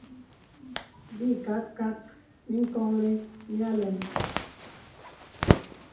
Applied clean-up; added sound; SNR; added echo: none; Zipper (clothing); 2 dB; reverberation time 0.5 s.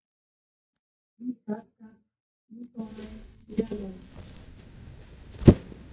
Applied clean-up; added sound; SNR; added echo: neural mask model DeepFilterNet 3.